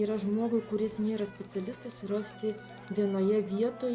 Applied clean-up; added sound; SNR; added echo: none; Bowed string instrument + Crowd; 19 dB; none.